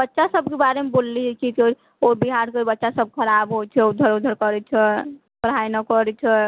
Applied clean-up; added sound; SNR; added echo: none; none; none; none.